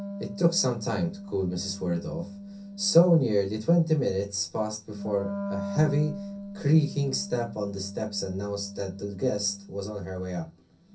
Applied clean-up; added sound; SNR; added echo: none; Wind instrument, woodwind instrument; 11 dB; reverberation time 0.3 s.